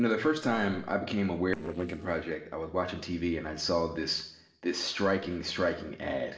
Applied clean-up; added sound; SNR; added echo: neural separator model SepFormer DNS4.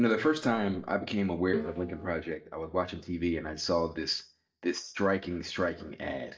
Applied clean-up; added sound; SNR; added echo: neural mask model DeepFilterNet 3.